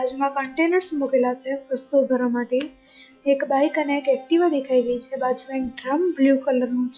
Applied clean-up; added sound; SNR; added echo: classical method log-MMSE.